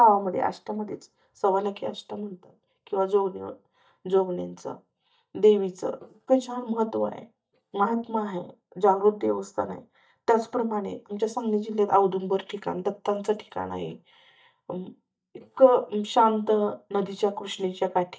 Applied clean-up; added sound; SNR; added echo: neural mask model DeepFilterNet 3.